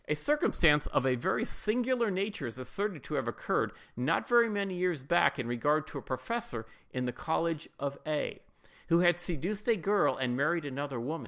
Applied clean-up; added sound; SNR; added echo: none; none; none; none.